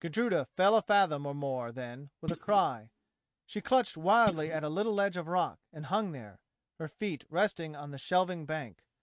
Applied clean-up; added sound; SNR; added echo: neural mask model RNNoise.